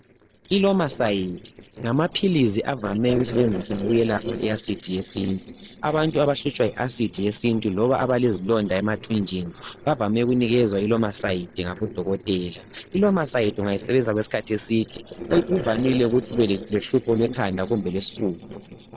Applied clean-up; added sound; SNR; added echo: neural separator model SepFormer DNS4.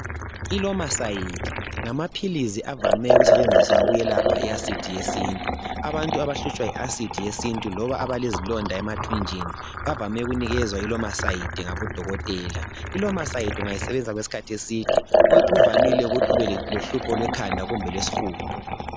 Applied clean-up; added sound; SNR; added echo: none; Liquid; -4 dB; none.